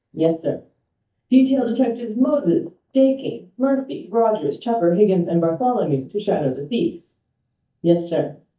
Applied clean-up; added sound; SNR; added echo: neural mask model DeepFilterNet 3.